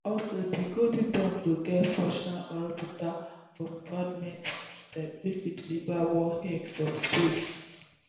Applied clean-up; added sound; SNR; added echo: none; none; none; reverberation time 1.0 s.